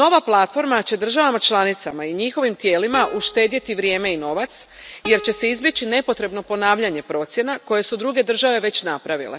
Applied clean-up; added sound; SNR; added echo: none; Plucked string instrument; 17 dB; none.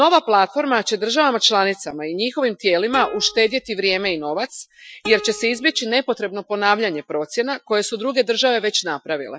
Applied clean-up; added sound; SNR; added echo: classical method Wiener filter.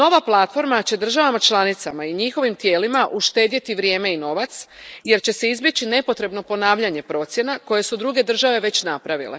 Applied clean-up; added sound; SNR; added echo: neural mask model Resemble Enhance denoiser.